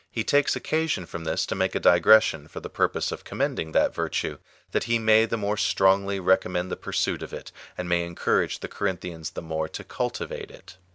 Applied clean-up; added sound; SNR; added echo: none; none; none; none.